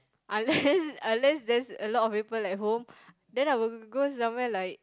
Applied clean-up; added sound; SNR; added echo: none; none; none; none.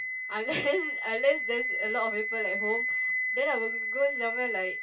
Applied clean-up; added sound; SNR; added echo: none; Wind instrument, woodwind instrument; 0 dB; reverberation time 0.1 s.